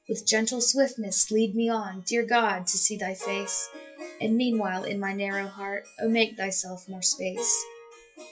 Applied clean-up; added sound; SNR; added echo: classical method WPE with log-MMSE.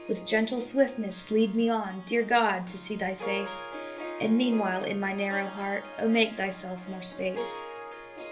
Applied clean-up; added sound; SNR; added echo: none; Harp; 13 dB; reverberation time 0.3 s.